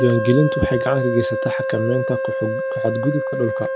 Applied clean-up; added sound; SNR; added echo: none; Wind instrument, woodwind instrument; 2 dB; none.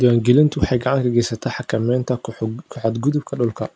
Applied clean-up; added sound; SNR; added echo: none; none; none; none.